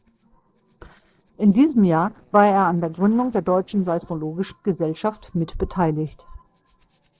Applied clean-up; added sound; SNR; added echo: neural separator model SepFormer DNS4.